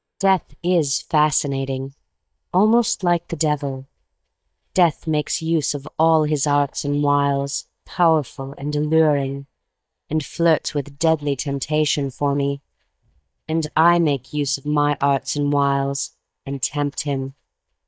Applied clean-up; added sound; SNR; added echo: neural mask model DeepFilterNet 3.